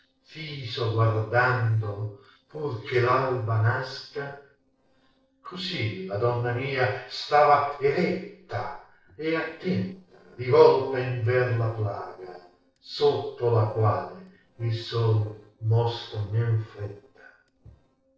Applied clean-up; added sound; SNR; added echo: neural separator model SepFormer DNS4.